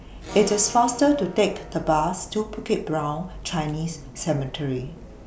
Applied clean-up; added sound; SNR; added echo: none; Acoustic guitar / Strum; 17 dB; none.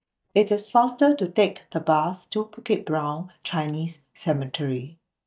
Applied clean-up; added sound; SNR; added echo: neural mask model DeepFilterNet 3.